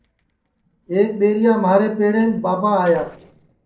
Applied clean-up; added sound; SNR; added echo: neural separator model SepFormer DNS4.